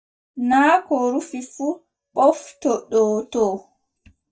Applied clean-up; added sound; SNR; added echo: neural mask model DeepFilterNet 3.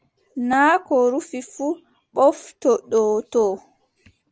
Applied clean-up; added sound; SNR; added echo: none; none; none; none.